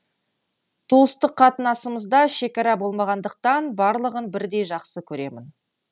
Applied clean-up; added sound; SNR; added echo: none; none; none; none.